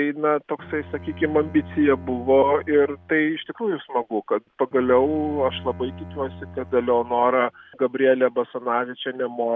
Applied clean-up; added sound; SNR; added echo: none; Bowed string instrument; 18 dB; none.